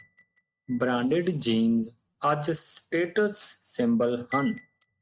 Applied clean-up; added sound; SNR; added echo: neural mask model RNNoise.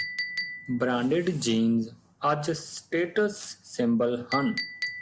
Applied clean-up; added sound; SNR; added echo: none; Chink, clink; 11 dB; none.